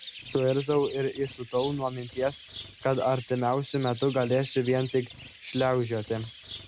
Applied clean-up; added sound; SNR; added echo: none; Bird; 15 dB; none.